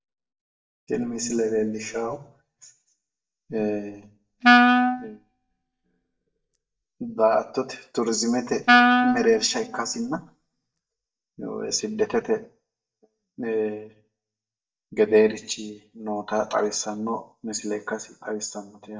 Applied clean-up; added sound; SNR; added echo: neural mask model DeepFilterNet 3.